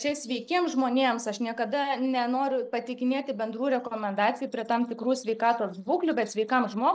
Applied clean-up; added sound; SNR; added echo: neural separator model SepFormer DNS4.